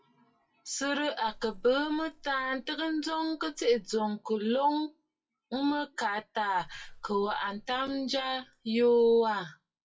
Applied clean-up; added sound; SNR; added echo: classical method WPE with log-MMSE.